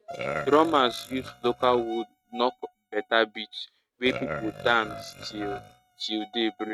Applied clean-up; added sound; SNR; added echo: neural mask model RNNoise.